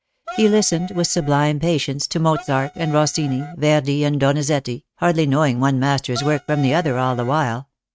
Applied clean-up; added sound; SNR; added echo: neural mask model RNNoise.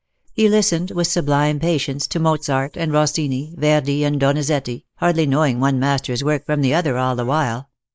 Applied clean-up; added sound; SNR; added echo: neural mask model Resemble Enhance denoiser.